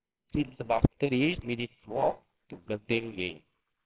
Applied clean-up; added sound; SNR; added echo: neural separator model SepFormer WHAMR!.